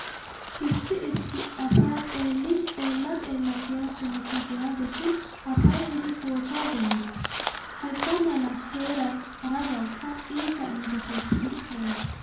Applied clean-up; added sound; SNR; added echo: none; Crow; 9 dB; reverberation time 0.6 s.